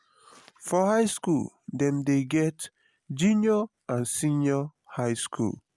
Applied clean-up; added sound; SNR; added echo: none; none; none; none.